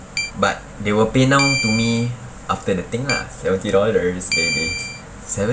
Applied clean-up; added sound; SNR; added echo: none; Keyboard (musical); 5 dB; none.